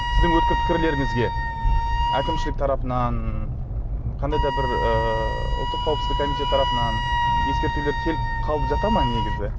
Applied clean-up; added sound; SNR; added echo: none; Wind instrument, woodwind instrument; 4 dB; none.